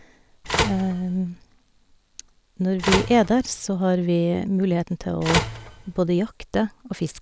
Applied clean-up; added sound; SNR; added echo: none; Telephone; 4 dB; none.